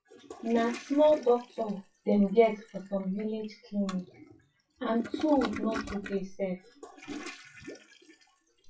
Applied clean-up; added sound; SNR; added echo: classical method WPE with log-MMSE.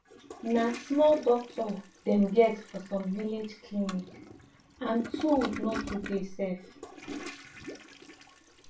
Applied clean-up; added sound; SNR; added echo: none; Toilet flush; 13 dB; reverberation time 0.3 s.